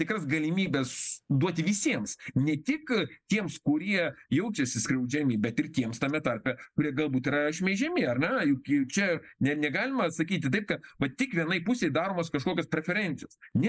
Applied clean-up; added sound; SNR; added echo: neural mask model Resemble Enhance denoiser.